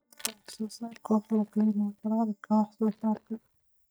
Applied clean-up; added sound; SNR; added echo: neural mask model DeepFilterNet 3.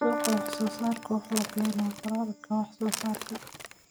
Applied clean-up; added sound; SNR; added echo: none; Crackle / Crushing / Wood + Piano; 5 dB; none.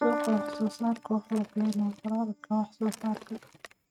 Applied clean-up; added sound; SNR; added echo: neural mask model RNNoise.